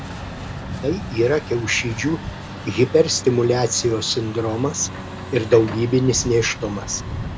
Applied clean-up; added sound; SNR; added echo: none; Truck; 10 dB; none.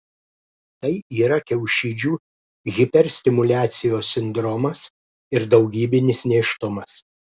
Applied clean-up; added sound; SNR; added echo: none; none; none; none.